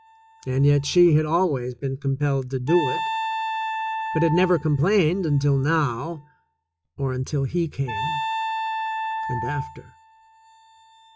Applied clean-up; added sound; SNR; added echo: classical method log-MMSE.